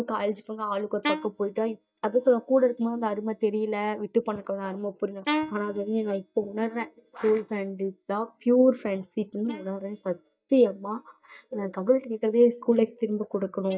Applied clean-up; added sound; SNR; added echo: neural mask model DeepFilterNet 3.